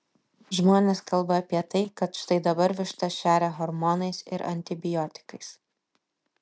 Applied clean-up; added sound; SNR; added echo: none; none; none; none.